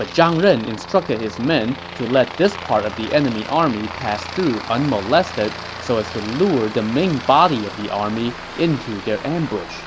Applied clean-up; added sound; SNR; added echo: none; Aircraft; 12 dB; none.